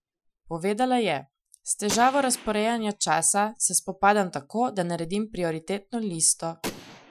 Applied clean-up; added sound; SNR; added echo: classical method Wiener filter.